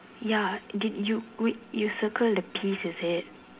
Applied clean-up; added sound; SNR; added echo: none; none; none; reverberation time 0.3 s.